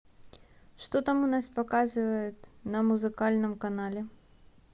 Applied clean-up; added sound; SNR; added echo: none; none; none; none.